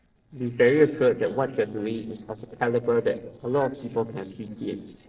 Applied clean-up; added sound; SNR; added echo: neural separator model SepFormer DNS4.